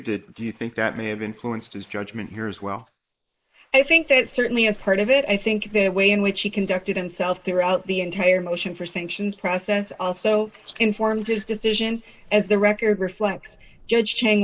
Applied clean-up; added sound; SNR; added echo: neural mask model Resemble Enhance denoiser.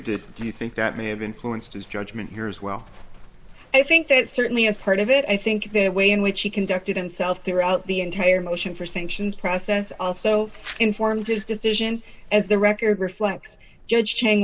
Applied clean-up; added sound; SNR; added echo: none; Livestock, farm animals, working animals; 17 dB; none.